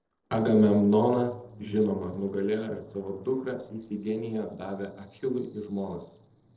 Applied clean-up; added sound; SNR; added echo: neural separator model SepFormer DNS4.